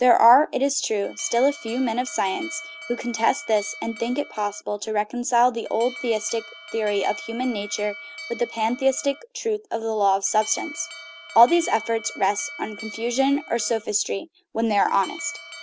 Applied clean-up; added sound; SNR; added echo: none; Alarm; 16 dB; none.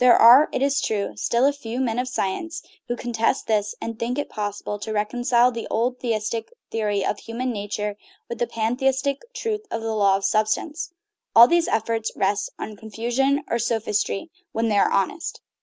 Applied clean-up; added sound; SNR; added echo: none; none; none; none.